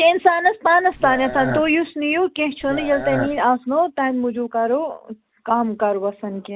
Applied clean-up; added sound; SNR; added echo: none; Burping, eructation; 8 dB; none.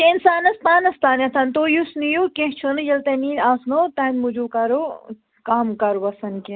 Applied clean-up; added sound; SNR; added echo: none; none; none; none.